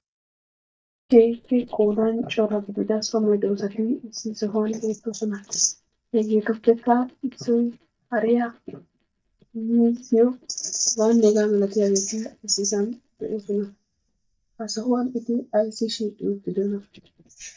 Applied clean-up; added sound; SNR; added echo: neural mask model DeepFilterNet 3.